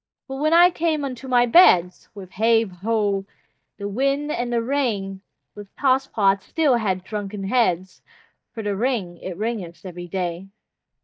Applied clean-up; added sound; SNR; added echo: neural mask model DeepFilterNet 3.